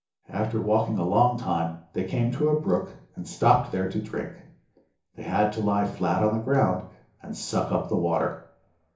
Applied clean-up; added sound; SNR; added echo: none; none; none; reverberation time 0.7 s.